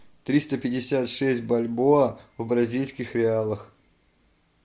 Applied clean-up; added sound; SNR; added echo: none; none; none; none.